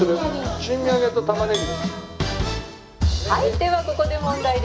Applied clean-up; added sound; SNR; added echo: none; Bell; 18 dB; reverberation time 0.5 s.